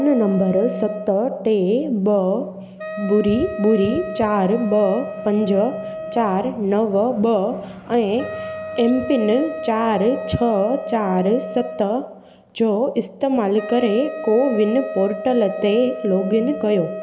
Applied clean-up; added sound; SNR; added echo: none; Wind instrument, woodwind instrument; 11 dB; none.